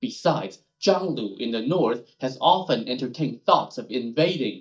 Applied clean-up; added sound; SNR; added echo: neural mask model DeepFilterNet 3.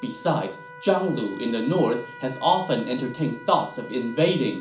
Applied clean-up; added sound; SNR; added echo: none; Trumpet; 17 dB; reverberation time 0.4 s.